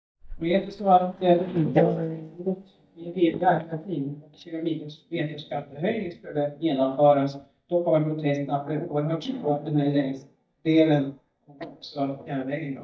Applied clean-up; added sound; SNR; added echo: neural mask model DeepFilterNet 3.